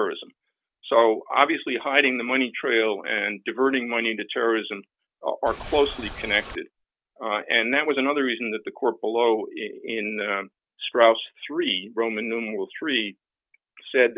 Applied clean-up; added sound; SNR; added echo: none; Boat, Water vehicle; 13 dB; none.